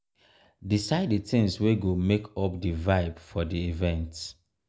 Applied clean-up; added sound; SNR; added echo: none; none; none; none.